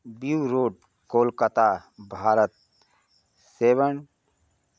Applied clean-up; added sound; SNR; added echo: none; none; none; none.